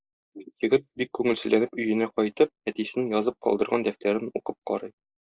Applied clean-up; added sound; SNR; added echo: neural mask model Resemble Enhance denoiser.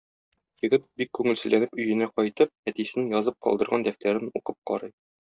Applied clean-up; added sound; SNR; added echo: neural mask model DeepFilterNet 3.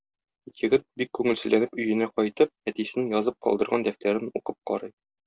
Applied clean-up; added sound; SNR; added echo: none; none; none; none.